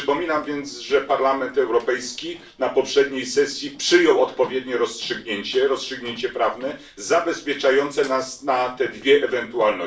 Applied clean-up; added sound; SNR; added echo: neural separator model SepFormer DNS4.